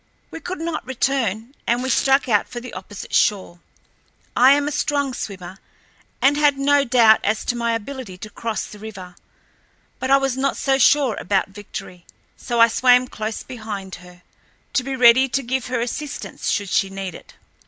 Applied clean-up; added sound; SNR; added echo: none; Squeak; 9 dB; none.